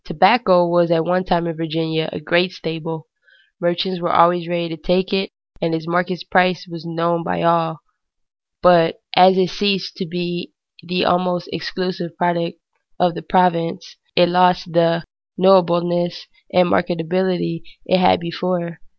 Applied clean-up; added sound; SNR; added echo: none; none; none; none.